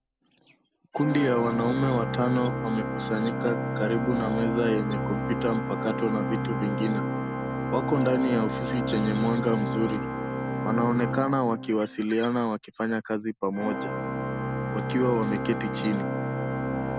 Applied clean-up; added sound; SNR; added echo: none; Organ; 2 dB; none.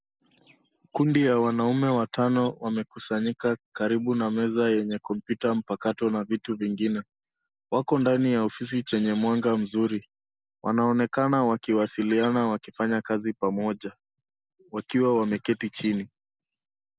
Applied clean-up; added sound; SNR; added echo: none; none; none; none.